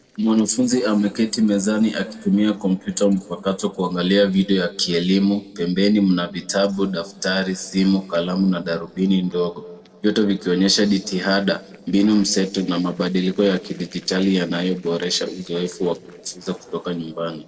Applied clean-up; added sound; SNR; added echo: neural separator model SepFormer DNS4.